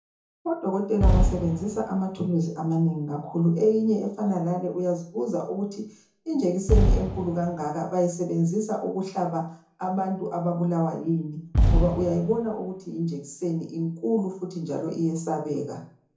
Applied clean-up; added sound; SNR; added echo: none; Fireworks; 0 dB; reverberation time 0.6 s.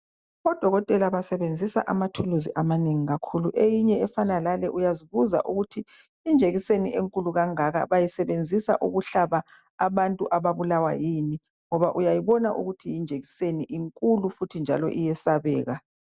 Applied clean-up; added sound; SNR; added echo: none; none; none; none.